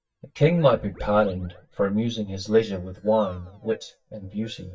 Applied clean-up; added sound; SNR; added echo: neural mask model DeepFilterNet 3.